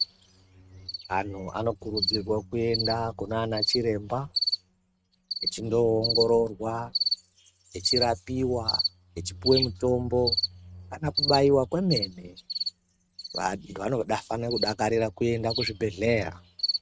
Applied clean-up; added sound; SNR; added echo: neural mask model RNNoise.